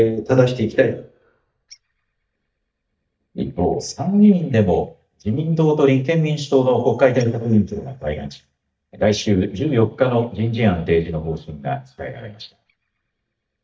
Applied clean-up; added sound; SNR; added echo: neural mask model DeepFilterNet 3.